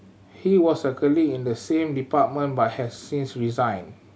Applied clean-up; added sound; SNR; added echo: none; none; none; none.